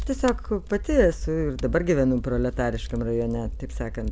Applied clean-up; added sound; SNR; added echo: none; Fire; 7 dB; none.